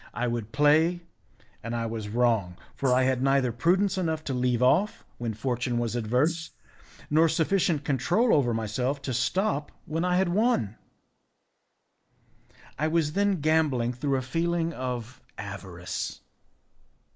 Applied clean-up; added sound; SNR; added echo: neural mask model Resemble Enhance denoiser.